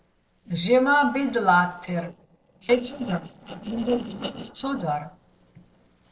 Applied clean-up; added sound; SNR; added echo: neural separator model SepFormer DNS4.